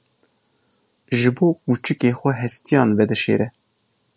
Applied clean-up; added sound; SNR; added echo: none; none; none; none.